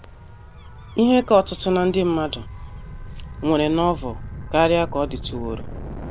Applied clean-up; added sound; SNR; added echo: none; Gull, seagull / Waves, surf / Siren; 12 dB; none.